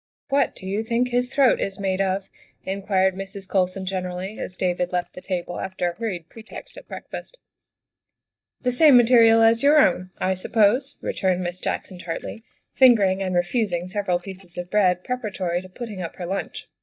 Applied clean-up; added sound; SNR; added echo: neural mask model DeepFilterNet 3.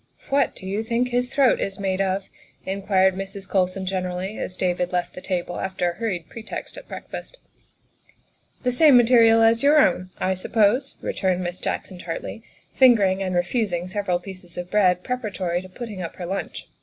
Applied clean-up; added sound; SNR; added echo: none; none; none; none.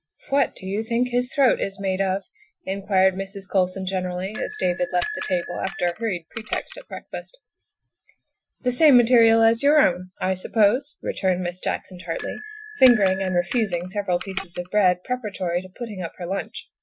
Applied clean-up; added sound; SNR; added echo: classical method Wiener filter.